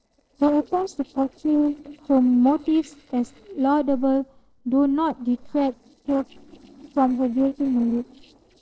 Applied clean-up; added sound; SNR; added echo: neural separator model SepFormer DNS4.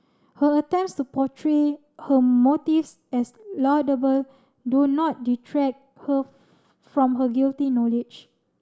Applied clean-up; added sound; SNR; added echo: none; none; none; none.